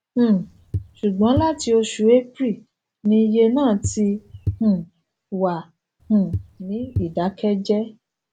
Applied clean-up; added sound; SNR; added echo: none; Walk, footsteps / Bird vocalization, bird call, bird song; 12 dB; none.